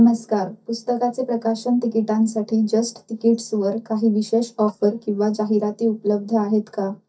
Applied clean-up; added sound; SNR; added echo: neural mask model DeepFilterNet 3.